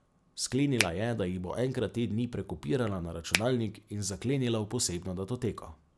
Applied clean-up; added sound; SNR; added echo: none; Finger snapping; 0 dB; none.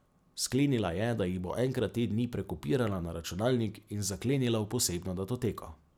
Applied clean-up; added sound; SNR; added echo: none; none; none; none.